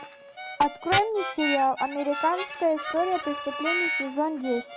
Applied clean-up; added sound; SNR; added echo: none; Harmonica; 7 dB; none.